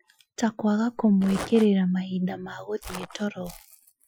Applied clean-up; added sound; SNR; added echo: classical method Wiener filter.